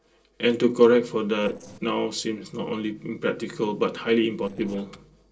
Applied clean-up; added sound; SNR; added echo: neural separator model SepFormer DNS4.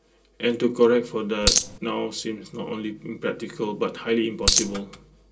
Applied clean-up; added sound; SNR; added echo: none; Coin (dropping); -5 dB; reverberation time 0.2 s.